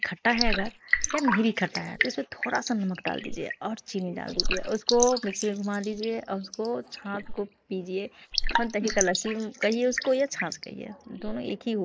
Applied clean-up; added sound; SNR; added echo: neural mask model Resemble Enhance denoiser.